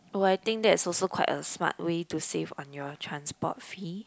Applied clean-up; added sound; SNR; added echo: none; none; none; none.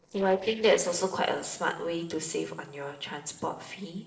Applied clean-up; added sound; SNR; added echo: neural separator model SepFormer DNS4.